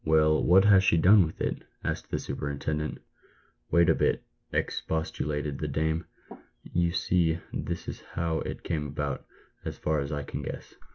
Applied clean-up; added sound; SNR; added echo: none; none; none; none.